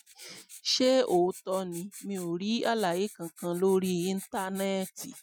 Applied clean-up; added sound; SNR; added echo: classical method Wiener filter.